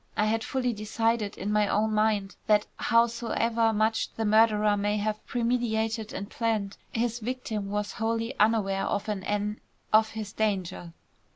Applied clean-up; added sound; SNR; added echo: none; none; none; none.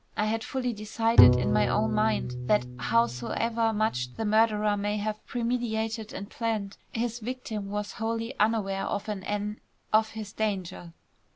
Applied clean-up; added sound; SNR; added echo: none; Bowed string instrument; -1 dB; none.